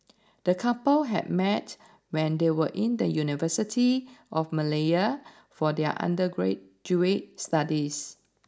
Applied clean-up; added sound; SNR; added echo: none; none; none; none.